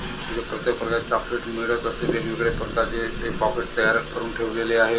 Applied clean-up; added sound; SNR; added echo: none; Thunder / Rain; 11 dB; reverberation time 0.2 s.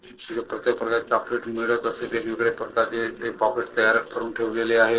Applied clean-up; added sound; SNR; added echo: neural separator model SepFormer DNS4.